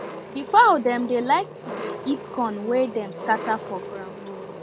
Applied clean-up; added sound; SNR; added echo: none; Engine; 11 dB; none.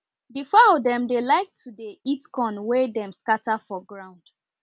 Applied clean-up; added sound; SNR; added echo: none; none; none; none.